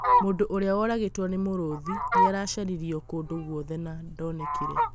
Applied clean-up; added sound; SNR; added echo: none; Fowl; 0 dB; none.